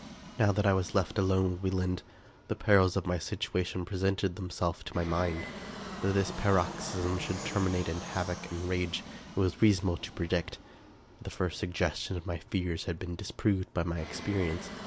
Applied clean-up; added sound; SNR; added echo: none; Fixed-wing aircraft, airplane; 14 dB; none.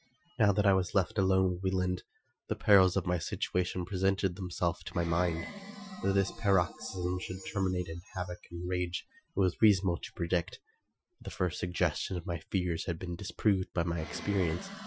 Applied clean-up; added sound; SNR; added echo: classical method Wiener filter.